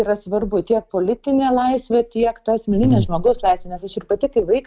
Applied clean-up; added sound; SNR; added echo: none; Buzz; 4 dB; none.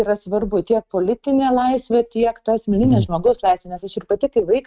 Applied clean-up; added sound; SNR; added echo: neural mask model RNNoise.